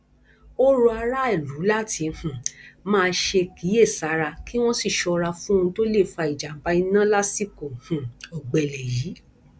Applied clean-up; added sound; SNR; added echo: none; none; none; none.